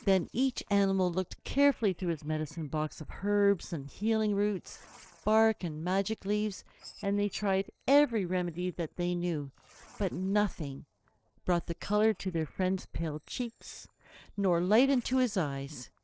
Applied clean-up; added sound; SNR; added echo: neural separator model SepFormer DNS4.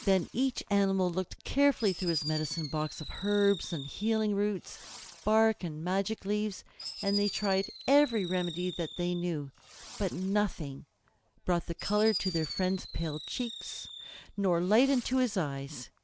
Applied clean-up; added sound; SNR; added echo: none; Fireworks; 13 dB; none.